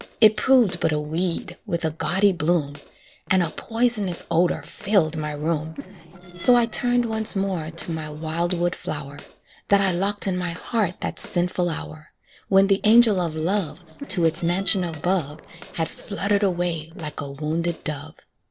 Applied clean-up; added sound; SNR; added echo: neural separator model SepFormer DNS4.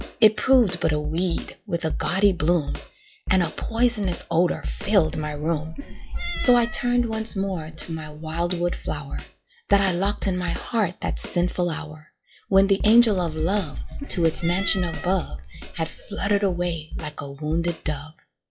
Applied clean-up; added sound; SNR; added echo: classical method log-MMSE.